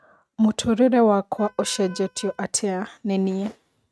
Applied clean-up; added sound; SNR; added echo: neural mask model RNNoise.